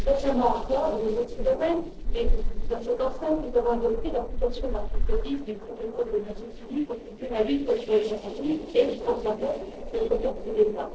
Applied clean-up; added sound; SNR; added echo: neural separator model SepFormer DNS4.